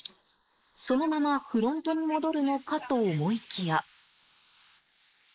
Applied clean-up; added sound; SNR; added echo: neural mask model Resemble Enhance denoiser.